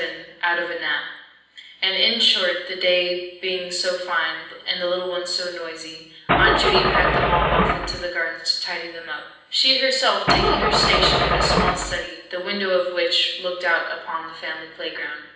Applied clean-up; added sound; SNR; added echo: none; Engine starting / Car; -4 dB; reverberation time 0.9 s.